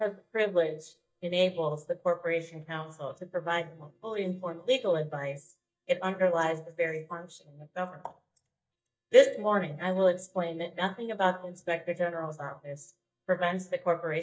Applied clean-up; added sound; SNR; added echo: neural mask model DeepFilterNet 3.